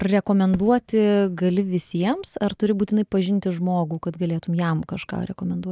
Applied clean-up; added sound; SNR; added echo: neural mask model DeepFilterNet 3.